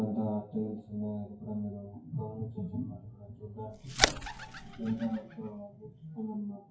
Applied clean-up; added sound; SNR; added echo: classical method WPE with log-MMSE.